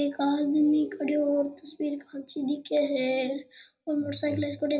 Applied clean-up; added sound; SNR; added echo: none; none; none; reverberation time 0.5 s.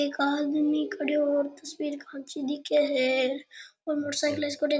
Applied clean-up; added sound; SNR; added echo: none; none; none; none.